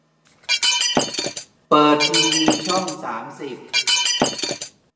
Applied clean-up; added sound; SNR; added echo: none; Shatter; -2 dB; reverberation time 1.3 s.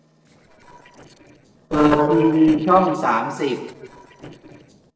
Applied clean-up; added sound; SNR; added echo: neural separator model SepFormer DNS4.